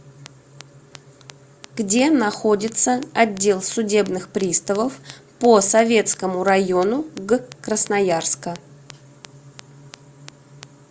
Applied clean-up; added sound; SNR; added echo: none; none; none; none.